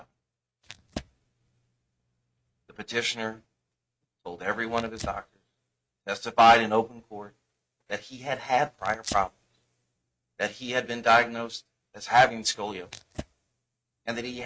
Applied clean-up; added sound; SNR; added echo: neural mask model RNNoise.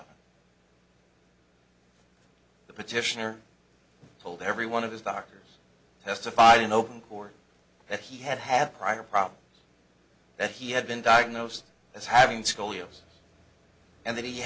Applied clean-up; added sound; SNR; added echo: none; none; none; none.